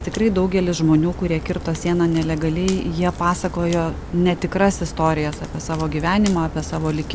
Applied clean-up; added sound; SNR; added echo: none; Crack; 11 dB; none.